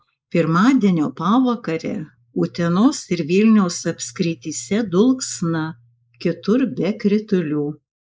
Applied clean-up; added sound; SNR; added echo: neural mask model Resemble Enhance denoiser.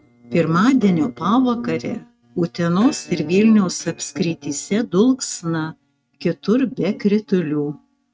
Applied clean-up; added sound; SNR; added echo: neural mask model RNNoise.